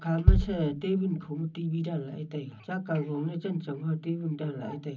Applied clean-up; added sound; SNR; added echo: none; Bass drum; -3 dB; reverberation time 0.4 s.